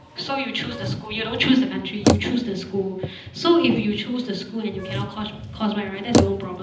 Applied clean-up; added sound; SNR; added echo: none; Bicycle; 3 dB; reverberation time 0.8 s.